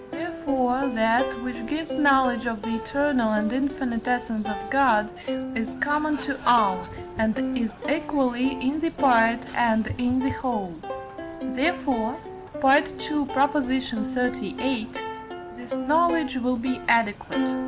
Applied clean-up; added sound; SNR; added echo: none; Plucked string instrument; 8 dB; none.